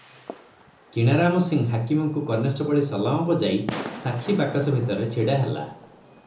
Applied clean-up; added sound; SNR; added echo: none; Fireworks; 16 dB; reverberation time 1.0 s.